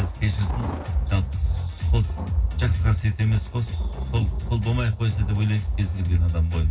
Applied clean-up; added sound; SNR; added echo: none; Thunder; 19 dB; reverberation time 0.4 s.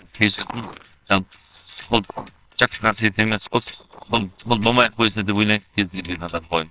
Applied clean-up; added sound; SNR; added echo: neural separator model SepFormer WHAMR!.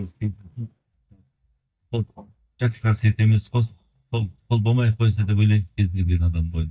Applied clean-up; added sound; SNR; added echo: neural mask model DeepFilterNet 3.